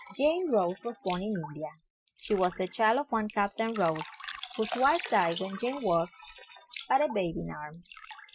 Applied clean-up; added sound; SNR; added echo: classical method Wiener filter.